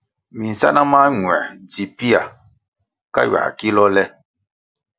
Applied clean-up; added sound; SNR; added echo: none; none; none; none.